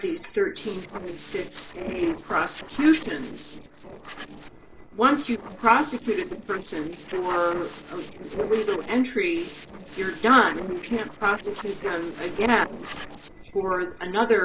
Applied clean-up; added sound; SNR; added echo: neural separator model SepFormer DNS4.